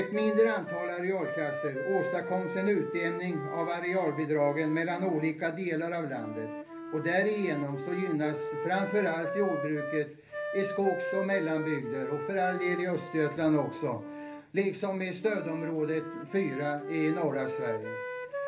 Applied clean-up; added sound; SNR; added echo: none; Wind instrument, woodwind instrument; 7 dB; reverberation time 0.3 s.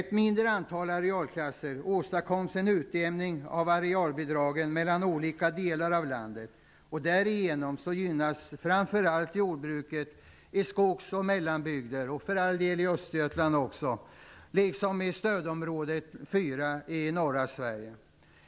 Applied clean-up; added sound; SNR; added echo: none; none; none; none.